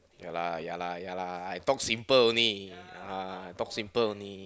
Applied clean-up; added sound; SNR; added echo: none; none; none; none.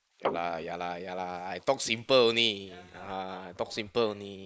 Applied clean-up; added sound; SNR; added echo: neural mask model Resemble Enhance denoiser.